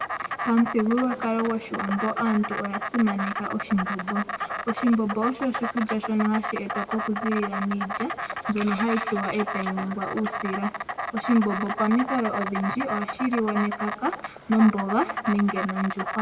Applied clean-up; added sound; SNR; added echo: none; Insect; 6 dB; reverberation time 1.1 s.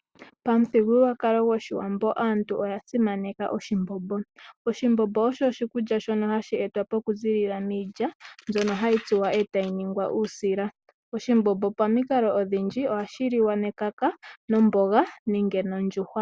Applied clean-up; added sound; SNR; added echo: none; none; none; none.